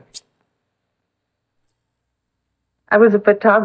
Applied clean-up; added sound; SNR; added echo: neural mask model DeepFilterNet 3.